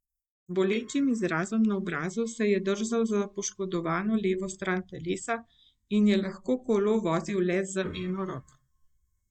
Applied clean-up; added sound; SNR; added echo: neural mask model DeepFilterNet 3.